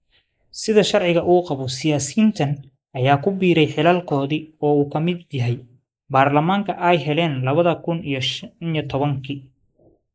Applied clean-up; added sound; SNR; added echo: neural mask model Resemble Enhance denoiser.